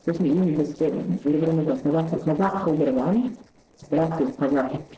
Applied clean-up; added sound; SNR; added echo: neural separator model SepFormer DNS4.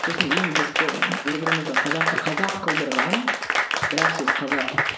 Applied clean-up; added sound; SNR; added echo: none; Applause / Crowd; -5 dB; none.